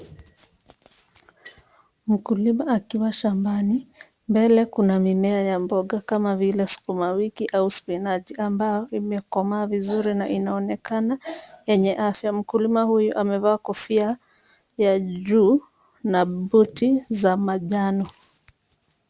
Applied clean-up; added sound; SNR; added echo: none; none; none; none.